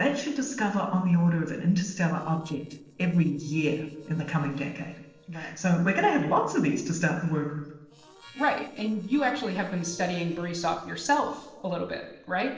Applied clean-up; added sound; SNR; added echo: neural separator model SepFormer DNS4.